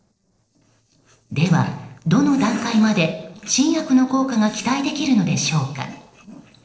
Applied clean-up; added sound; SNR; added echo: neural separator model SepFormer DNS4.